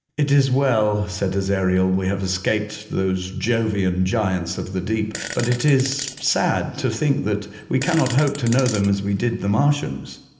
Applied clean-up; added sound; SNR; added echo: none; Fart; 14 dB; reverberation time 0.8 s.